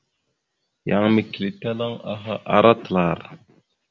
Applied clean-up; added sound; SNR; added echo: none; none; none; none.